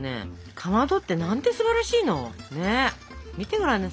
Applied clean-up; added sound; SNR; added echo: none; none; none; none.